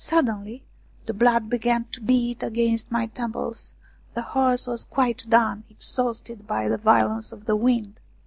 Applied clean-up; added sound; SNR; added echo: none; none; none; none.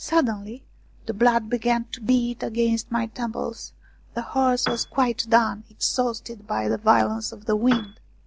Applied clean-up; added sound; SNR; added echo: none; Piano; 7 dB; none.